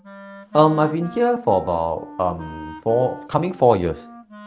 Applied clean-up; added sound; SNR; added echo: none; Wind instrument, woodwind instrument; 18 dB; none.